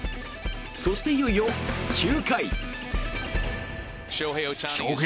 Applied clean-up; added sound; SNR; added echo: none; none; none; none.